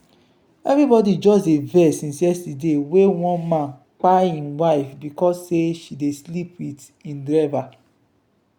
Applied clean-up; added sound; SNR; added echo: none; none; none; none.